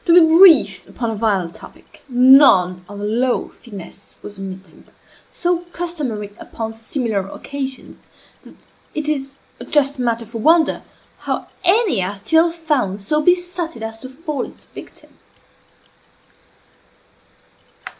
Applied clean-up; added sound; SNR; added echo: none; none; none; none.